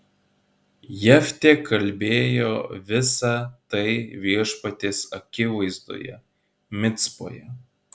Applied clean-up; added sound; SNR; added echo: none; none; none; none.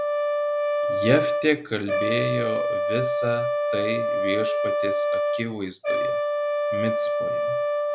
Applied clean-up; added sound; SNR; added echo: none; Brass instrument; -5 dB; none.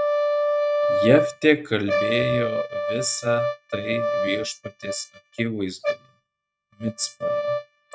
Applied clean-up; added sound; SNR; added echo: neural mask model RNNoise.